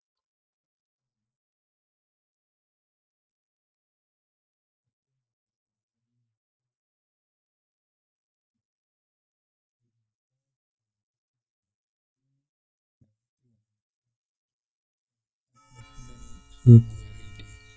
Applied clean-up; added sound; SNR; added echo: neural mask model DeepFilterNet 3.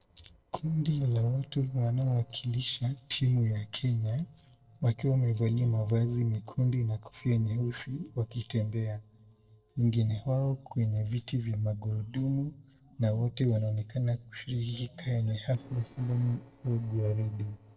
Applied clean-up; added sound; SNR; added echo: neural separator model SepFormer DNS4.